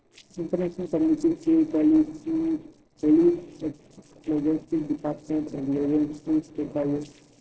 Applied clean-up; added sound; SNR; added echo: neural separator model SepFormer DNS4.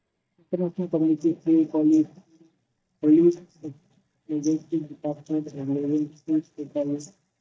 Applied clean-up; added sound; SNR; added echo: neural mask model DeepFilterNet 3.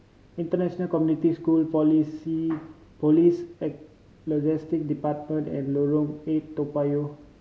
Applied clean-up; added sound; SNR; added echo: none; none; none; none.